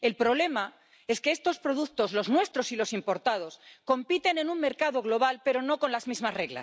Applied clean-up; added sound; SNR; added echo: none; none; none; none.